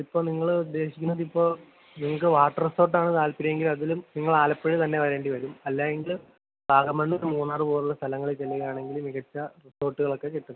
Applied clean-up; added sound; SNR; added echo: none; none; none; none.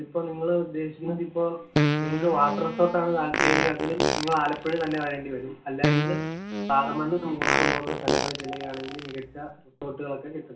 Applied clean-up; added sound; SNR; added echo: none; Fart; 0 dB; reverberation time 0.4 s.